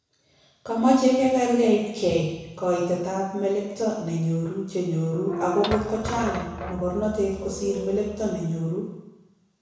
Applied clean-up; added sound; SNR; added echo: none; Squeak / Thump, thud; 8 dB; reverberation time 1.1 s.